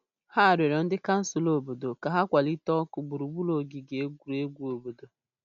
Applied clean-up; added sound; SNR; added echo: none; none; none; none.